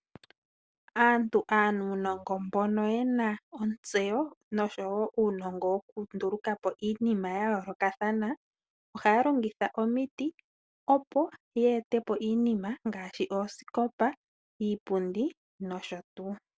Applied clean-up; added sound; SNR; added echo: none; none; none; none.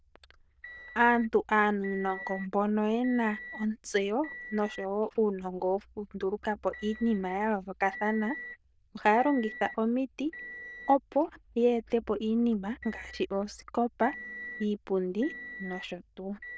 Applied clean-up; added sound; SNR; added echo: neural diffusion model UNIVERSE++.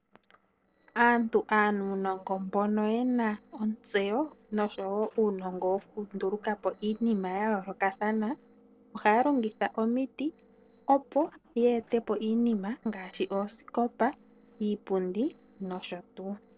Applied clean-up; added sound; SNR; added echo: neural separator model SepFormer DNS4.